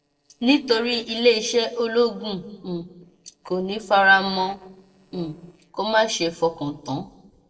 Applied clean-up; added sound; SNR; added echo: neural separator model SepFormer DNS4.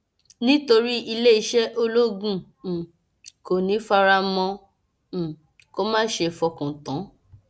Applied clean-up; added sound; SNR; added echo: none; none; none; none.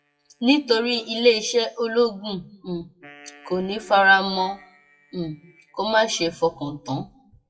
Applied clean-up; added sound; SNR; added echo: classical method WPE with log-MMSE.